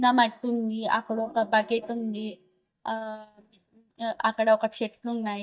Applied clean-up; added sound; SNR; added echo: neural mask model DeepFilterNet 3.